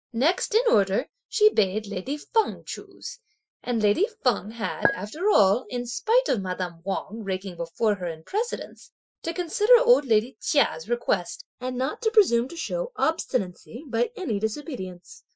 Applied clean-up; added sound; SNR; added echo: classical method Wiener filter.